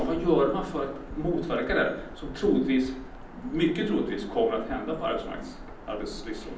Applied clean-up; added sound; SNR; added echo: none; Bird vocalization, bird call, bird song; 12 dB; reverberation time 0.6 s.